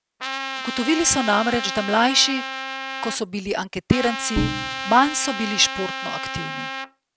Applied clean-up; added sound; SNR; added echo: none; Bowed string instrument + Trumpet; 6 dB; none.